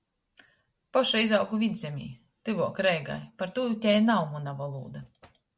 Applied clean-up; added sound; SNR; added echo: none; none; none; none.